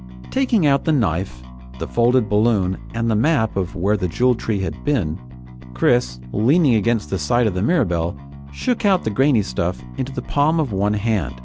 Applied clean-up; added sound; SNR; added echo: none; Bass guitar; 15 dB; none.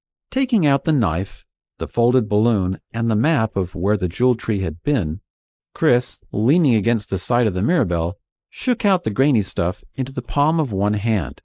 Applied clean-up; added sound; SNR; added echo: neural mask model Resemble Enhance denoiser.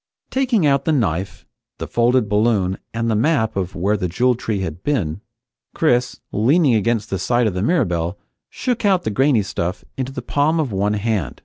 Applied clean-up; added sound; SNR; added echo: none; none; none; none.